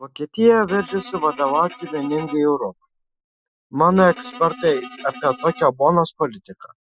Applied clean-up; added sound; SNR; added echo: classical method Wiener filter.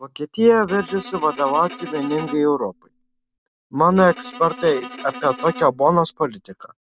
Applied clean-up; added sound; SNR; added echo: none; Bowed string instrument; 16 dB; none.